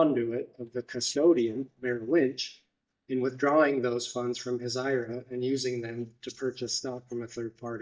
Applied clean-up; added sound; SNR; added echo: neural mask model DeepFilterNet 3.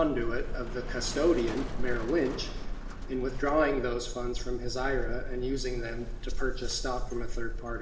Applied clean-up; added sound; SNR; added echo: none; Motor vehicle (road); 17 dB; reverberation time 1.4 s.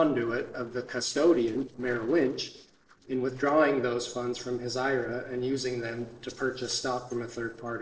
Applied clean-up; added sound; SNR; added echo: neural separator model SepFormer DNS4.